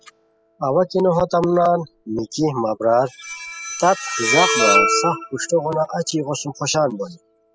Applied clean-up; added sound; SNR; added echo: classical method spectral subtraction.